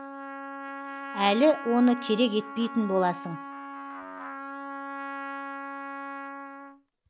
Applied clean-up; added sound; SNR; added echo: none; Trumpet; 9 dB; none.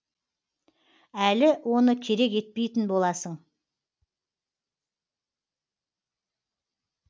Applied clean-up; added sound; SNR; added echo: none; none; none; none.